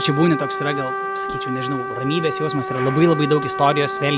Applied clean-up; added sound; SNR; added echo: none; Trumpet; 5 dB; none.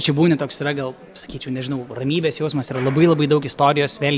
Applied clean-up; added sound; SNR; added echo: none; none; none; none.